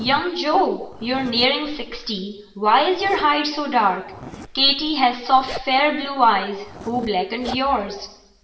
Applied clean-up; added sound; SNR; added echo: none; Zipper (clothing); 19 dB; reverberation time 0.8 s.